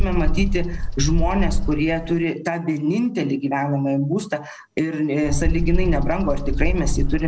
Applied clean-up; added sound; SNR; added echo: none; Bird; 0 dB; none.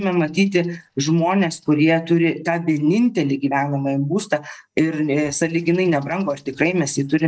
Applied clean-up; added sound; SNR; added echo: neural mask model DeepFilterNet 3.